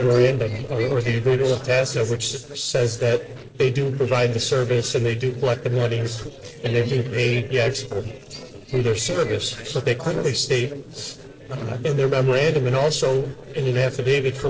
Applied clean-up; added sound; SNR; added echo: neural separator model SepFormer DNS4.